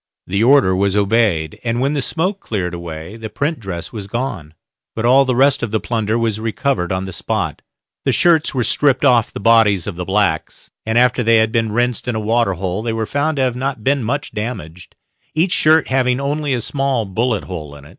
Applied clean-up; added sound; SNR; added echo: none; none; none; none.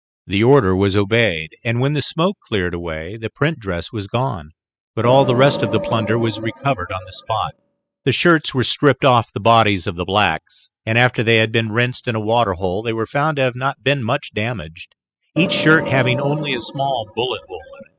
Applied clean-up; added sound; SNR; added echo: classical method spectral subtraction.